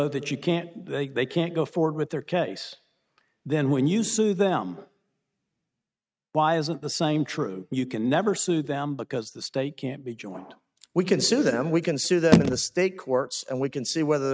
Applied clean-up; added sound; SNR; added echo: neural mask model RNNoise.